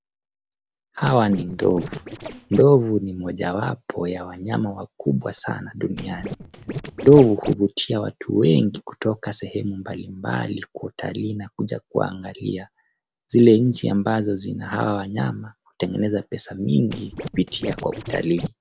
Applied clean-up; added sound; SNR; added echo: neural separator model SepFormer DNS4.